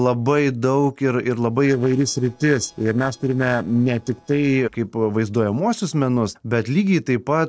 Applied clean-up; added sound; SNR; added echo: neural separator model SepFormer DNS4.